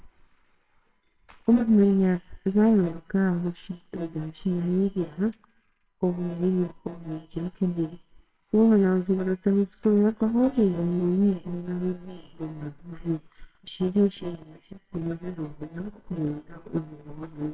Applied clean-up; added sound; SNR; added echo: neural separator model SepFormer WHAMR!.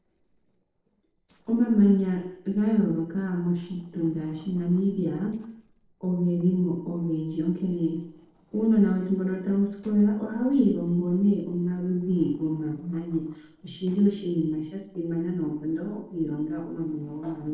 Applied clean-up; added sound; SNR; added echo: neural separator model SepFormer DNS4.